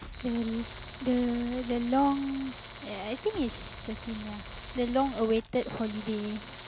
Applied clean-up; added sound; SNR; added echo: none; Tools + Boom; 11 dB; none.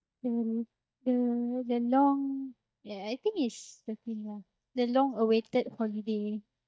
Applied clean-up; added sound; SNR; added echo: neural mask model DeepFilterNet 3.